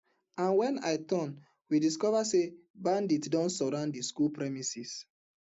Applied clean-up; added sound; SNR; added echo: none; none; none; none.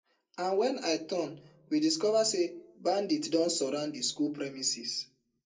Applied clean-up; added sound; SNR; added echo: none; none; none; reverberation time 0.2 s.